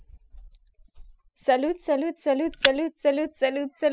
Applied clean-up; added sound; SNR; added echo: classical method spectral subtraction.